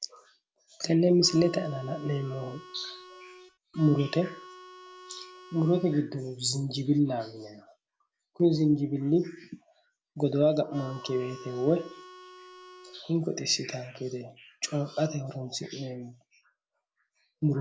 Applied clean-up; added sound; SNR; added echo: none; Harmonica; 18 dB; none.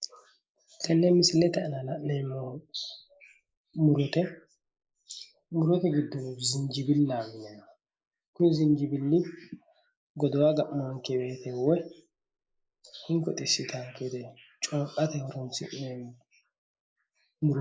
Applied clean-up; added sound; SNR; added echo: neural mask model Resemble Enhance denoiser.